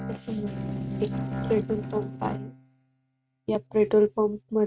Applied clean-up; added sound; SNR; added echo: neural mask model RNNoise.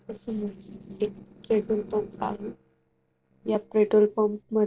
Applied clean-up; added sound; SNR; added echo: neural separator model SepFormer DNS4.